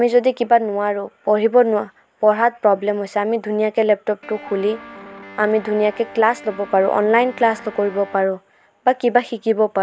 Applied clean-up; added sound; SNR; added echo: none; Guitar; 19 dB; none.